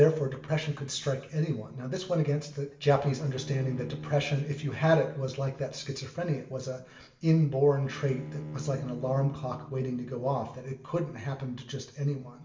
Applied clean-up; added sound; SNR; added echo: none; Bowed string instrument; 16 dB; reverberation time 0.8 s.